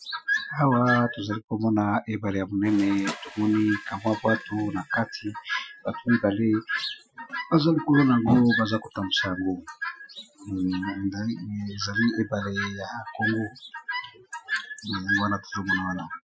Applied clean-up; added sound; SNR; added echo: classical method Wiener filter.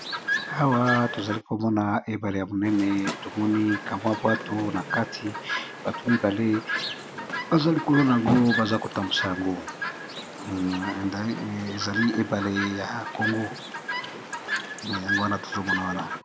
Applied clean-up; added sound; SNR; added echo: none; Chirp, tweet; 6 dB; none.